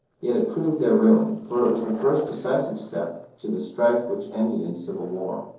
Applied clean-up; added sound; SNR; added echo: neural separator model SepFormer DNS4.